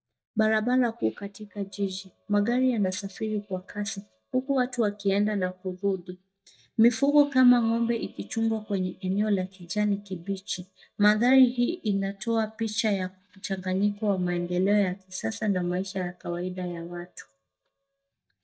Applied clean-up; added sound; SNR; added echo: neural mask model DeepFilterNet 3.